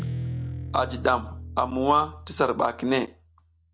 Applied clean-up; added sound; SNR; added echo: none; Guitar; 9 dB; none.